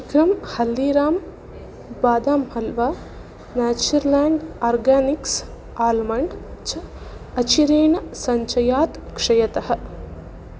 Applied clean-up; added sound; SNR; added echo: none; none; none; none.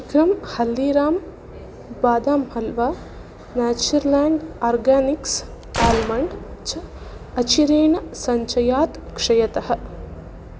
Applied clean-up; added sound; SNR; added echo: none; Gunshot, gunfire; 8 dB; none.